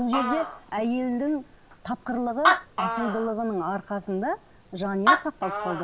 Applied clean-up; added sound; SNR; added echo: none; Animal; 1 dB; none.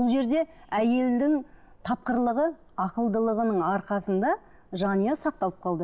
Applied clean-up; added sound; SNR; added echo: none; none; none; none.